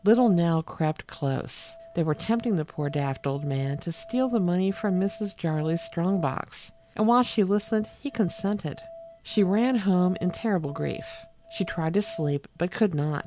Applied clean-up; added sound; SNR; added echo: none; Musical instrument; 19 dB; none.